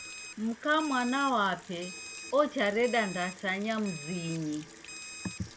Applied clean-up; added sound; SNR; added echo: none; Sink (filling or washing) / Water tap, faucet + Alarm; 14 dB; none.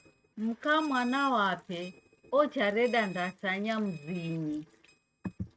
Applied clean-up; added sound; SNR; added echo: neural mask model RNNoise.